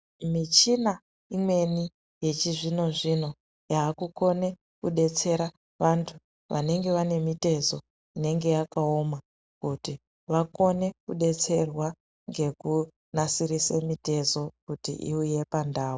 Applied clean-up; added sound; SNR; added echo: none; none; none; none.